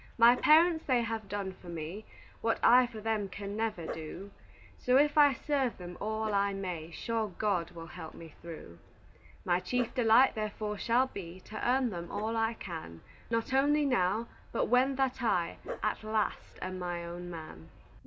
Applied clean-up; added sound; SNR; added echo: none; Dog; 18 dB; none.